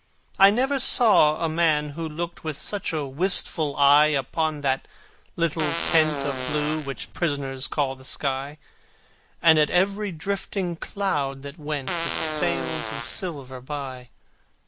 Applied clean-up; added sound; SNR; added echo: none; Fart; 5 dB; none.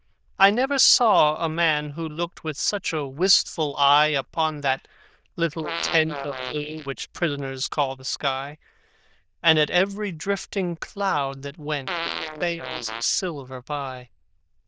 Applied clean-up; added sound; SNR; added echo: neural diffusion model UNIVERSE++.